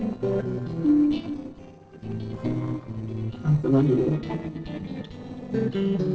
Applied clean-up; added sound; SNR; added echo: neural separator model SepFormer DNS4.